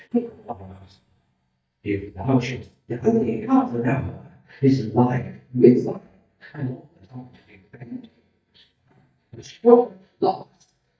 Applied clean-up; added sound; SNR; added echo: neural mask model DeepFilterNet 3.